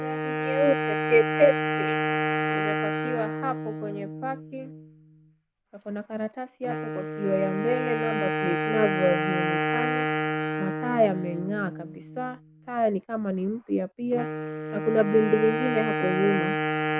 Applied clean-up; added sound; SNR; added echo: none; Wind instrument, woodwind instrument; 1 dB; none.